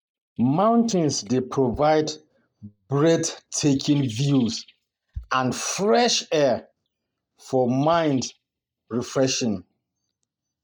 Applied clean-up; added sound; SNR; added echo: neural mask model DeepFilterNet 3.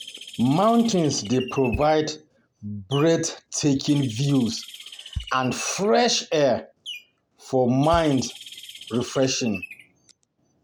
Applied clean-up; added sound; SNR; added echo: none; Bass drum + Bird; 16 dB; none.